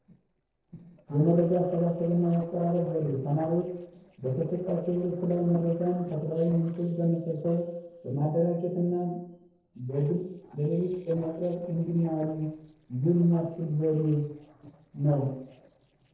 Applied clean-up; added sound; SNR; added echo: neural separator model SepFormer DNS4.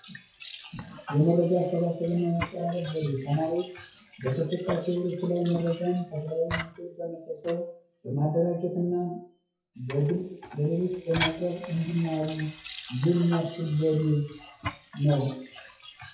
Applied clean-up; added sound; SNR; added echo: classical method WPE with log-MMSE.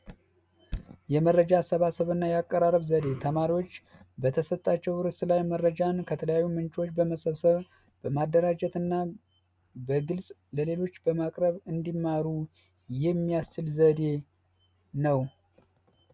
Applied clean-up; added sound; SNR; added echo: none; none; none; none.